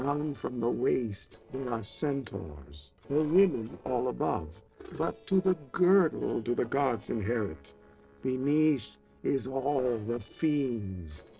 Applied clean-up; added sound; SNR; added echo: neural separator model SepFormer DNS4.